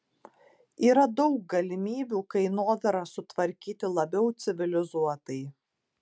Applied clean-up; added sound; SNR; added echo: none; none; none; none.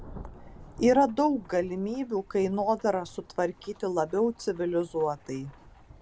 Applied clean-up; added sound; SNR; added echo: none; Rain / Thunderstorm; 20 dB; none.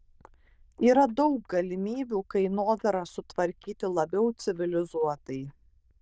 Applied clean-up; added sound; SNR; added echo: neural diffusion model UNIVERSE++.